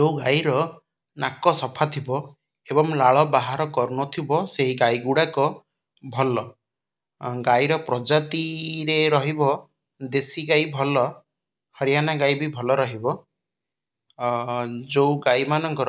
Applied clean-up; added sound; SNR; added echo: none; none; none; none.